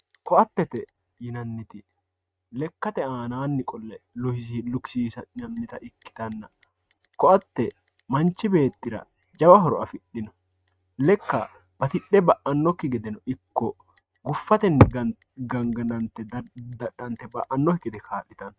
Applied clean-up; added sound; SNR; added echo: neural mask model RNNoise.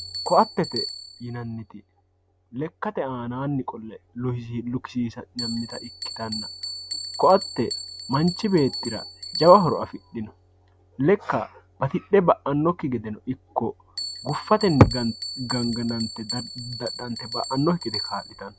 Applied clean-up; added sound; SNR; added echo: none; Bell; 12 dB; none.